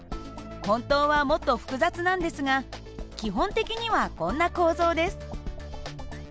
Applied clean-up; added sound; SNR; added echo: none; none; none; none.